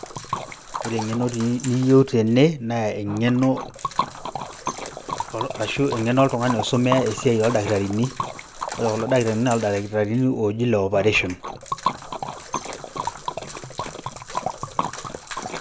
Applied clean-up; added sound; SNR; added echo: none; Liquid; 9 dB; none.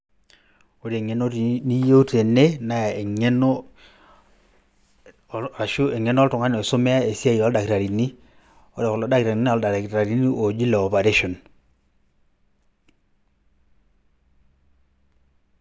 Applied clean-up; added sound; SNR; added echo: none; none; none; none.